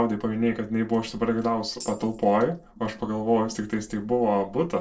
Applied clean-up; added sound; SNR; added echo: neural separator model SepFormer DNS4.